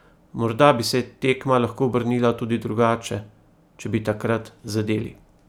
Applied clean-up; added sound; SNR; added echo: none; none; none; none.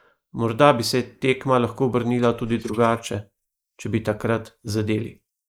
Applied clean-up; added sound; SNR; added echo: neural mask model Resemble Enhance denoiser.